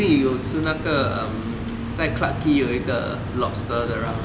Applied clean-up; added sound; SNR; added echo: none; none; none; none.